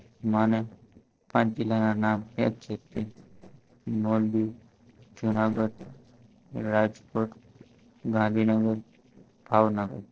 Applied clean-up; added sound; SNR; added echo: neural separator model SepFormer DNS4.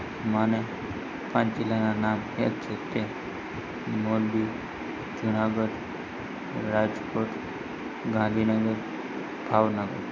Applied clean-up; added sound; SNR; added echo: none; none; none; none.